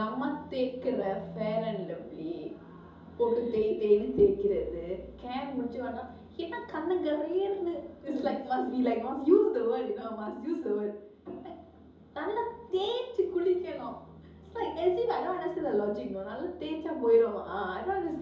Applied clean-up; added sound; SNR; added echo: none; none; none; reverberation time 2.8 s.